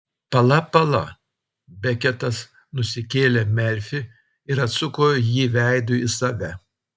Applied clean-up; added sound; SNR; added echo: none; none; none; none.